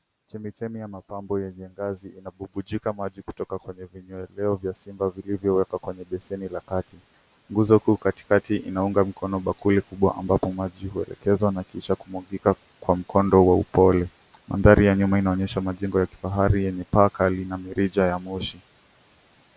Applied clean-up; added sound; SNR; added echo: none; none; none; none.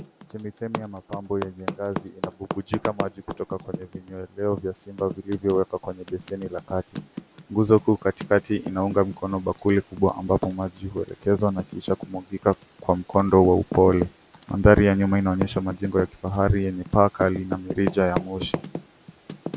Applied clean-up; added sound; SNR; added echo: none; Typing; 12 dB; none.